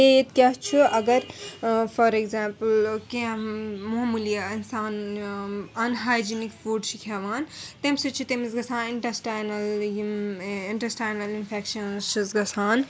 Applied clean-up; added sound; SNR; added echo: none; none; none; none.